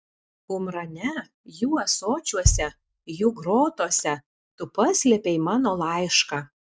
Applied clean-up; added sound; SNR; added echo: neural mask model RNNoise.